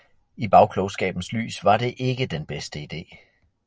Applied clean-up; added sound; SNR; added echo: none; none; none; none.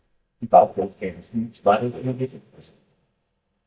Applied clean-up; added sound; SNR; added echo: neural mask model DeepFilterNet 3.